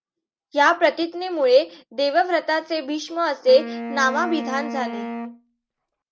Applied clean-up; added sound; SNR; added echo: none; Wind instrument, woodwind instrument; 10 dB; none.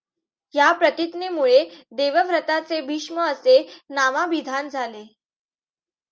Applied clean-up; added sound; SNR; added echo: none; none; none; none.